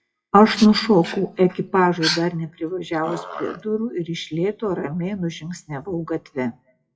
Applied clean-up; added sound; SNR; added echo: classical method WPE with log-MMSE.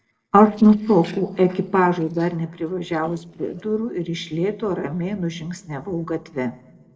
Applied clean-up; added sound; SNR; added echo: neural separator model SepFormer DNS4.